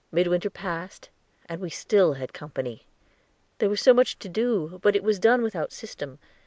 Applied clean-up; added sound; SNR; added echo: none; none; none; none.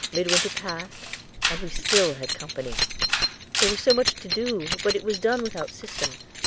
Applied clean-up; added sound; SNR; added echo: none; Camera + Keys jangling; 0 dB; none.